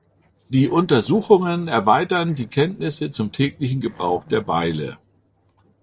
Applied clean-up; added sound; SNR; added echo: neural separator model SepFormer DNS4.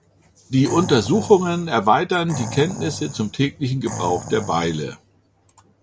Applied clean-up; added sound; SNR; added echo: none; Animal; 12 dB; none.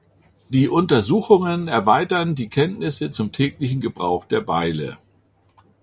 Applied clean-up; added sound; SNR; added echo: none; none; none; none.